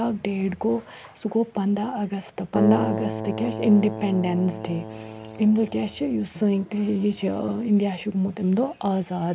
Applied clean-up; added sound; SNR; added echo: none; Keyboard (musical); 7 dB; none.